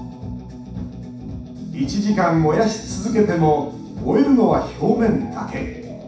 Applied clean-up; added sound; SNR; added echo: none; none; none; reverberation time 0.7 s.